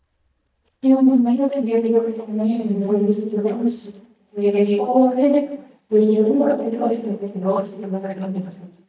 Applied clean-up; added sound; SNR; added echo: neural mask model DeepFilterNet 3.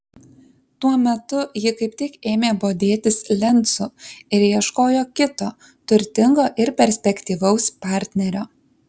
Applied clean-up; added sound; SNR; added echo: none; none; none; none.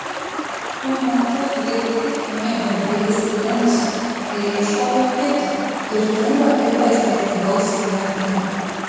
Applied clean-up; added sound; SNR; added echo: none; Stream; 7 dB; reverberation time 2.2 s.